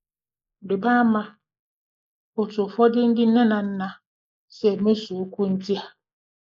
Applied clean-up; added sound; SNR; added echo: neural mask model Resemble Enhance denoiser.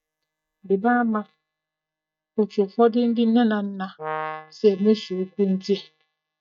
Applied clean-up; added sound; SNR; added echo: neural mask model DeepFilterNet 3.